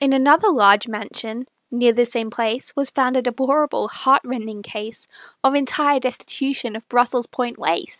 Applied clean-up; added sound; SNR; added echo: none; none; none; none.